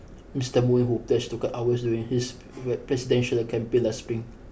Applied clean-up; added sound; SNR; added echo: none; none; none; none.